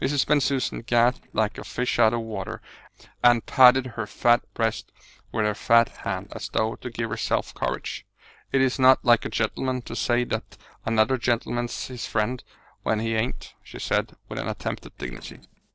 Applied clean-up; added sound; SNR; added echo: neural separator model SepFormer DNS4.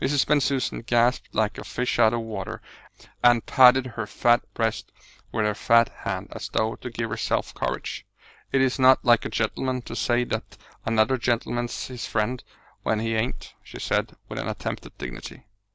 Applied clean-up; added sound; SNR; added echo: none; none; none; none.